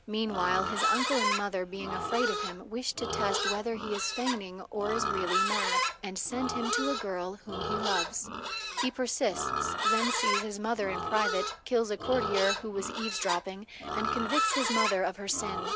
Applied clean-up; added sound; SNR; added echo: none; Livestock, farm animals, working animals; 0 dB; none.